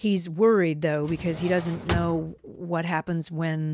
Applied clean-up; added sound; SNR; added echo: none; Drawer open or close; 9 dB; none.